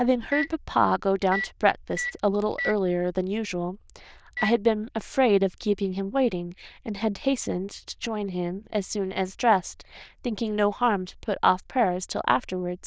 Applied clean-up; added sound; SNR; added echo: neural diffusion model UNIVERSE++.